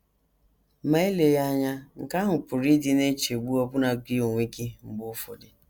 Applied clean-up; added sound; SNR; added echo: none; none; none; none.